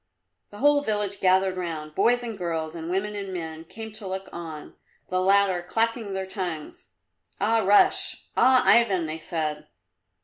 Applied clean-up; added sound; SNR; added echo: none; none; none; none.